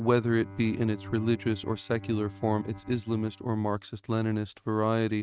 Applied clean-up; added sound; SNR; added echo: neural mask model RNNoise.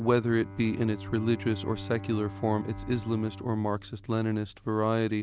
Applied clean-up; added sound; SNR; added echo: none; Bowed string instrument; 14 dB; none.